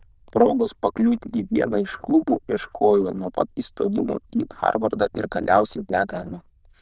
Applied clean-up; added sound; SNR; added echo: neural diffusion model UNIVERSE++.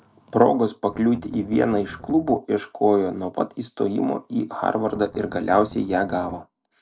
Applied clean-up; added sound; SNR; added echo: none; Strum; 17 dB; none.